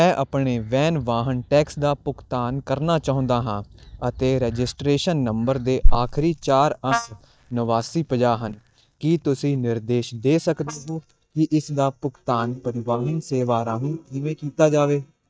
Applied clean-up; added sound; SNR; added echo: neural mask model DeepFilterNet 3.